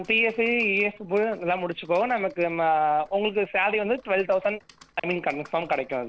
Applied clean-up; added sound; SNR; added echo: neural separator model SepFormer DNS4.